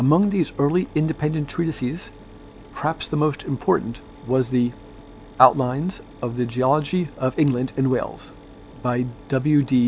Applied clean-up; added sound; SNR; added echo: none; Mechanisms; 20 dB; none.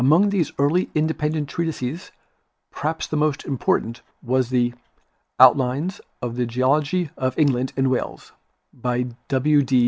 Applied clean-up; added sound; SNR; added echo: none; none; none; none.